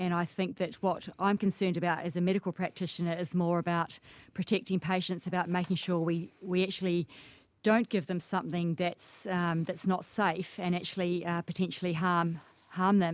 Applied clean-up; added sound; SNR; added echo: none; none; none; none.